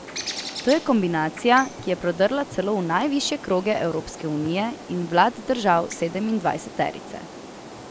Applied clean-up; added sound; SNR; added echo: none; Bird; 14 dB; none.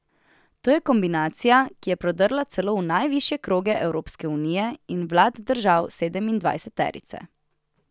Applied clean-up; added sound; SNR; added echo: none; none; none; none.